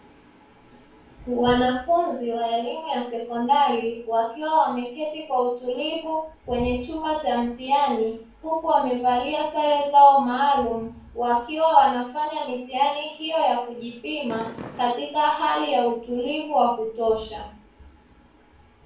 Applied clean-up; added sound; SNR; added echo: none; Fireworks; 17 dB; reverberation time 0.4 s.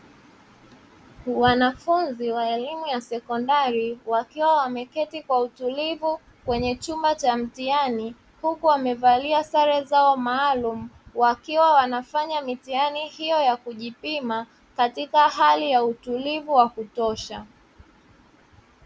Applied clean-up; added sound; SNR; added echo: none; none; none; none.